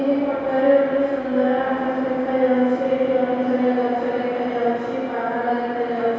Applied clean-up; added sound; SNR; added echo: none; Trumpet; 20 dB; reverberation time 2.0 s.